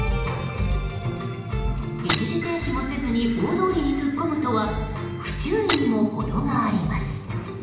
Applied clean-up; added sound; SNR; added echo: none; Shatter; 2 dB; reverberation time 0.9 s.